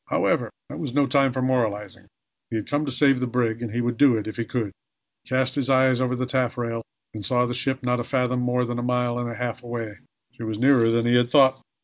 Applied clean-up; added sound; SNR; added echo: none; none; none; none.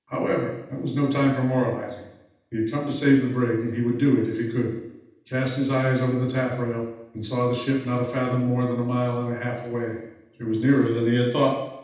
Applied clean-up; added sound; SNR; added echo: none; none; none; reverberation time 0.8 s.